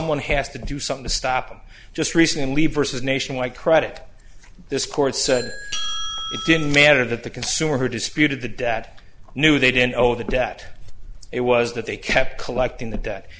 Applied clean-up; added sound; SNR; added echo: none; Doorbell; 5 dB; none.